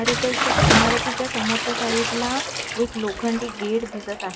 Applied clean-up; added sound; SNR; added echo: none; Bathtub (filling or washing) / Splash, splatter; -2 dB; none.